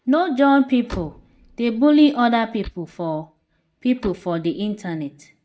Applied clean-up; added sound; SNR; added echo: neural mask model DeepFilterNet 3.